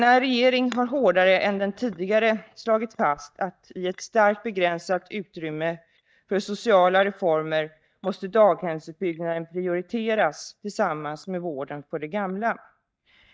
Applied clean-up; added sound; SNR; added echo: neural mask model DeepFilterNet 3.